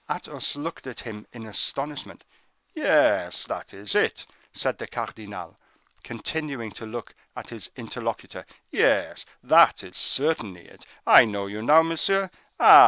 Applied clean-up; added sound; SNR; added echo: none; none; none; none.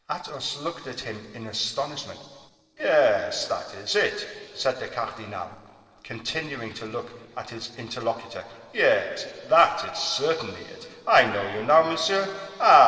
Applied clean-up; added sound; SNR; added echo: neural separator model SepFormer DNS4.